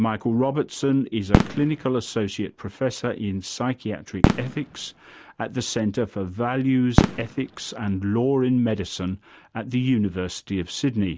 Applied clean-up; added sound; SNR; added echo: none; Fireworks; 3 dB; none.